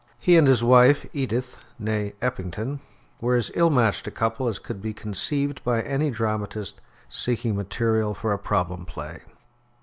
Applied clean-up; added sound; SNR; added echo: none; none; none; none.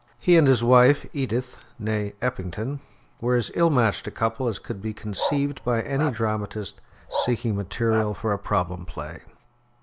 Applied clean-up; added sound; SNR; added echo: none; Bark; 9 dB; none.